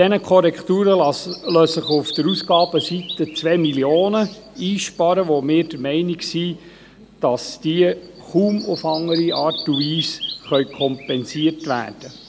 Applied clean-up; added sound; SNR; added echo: none; Bird vocalization, bird call, bird song; 13 dB; none.